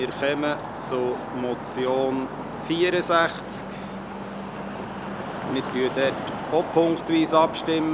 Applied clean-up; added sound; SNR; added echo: none; Traffic noise, roadway noise; 7 dB; none.